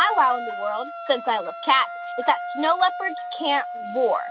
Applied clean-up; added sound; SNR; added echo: none; Wind instrument, woodwind instrument; 9 dB; none.